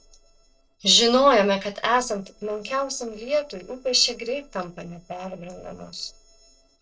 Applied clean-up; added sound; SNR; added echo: neural separator model SepFormer DNS4.